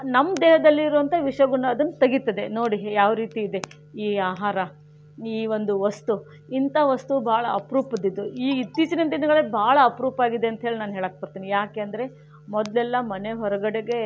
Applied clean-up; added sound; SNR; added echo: none; none; none; none.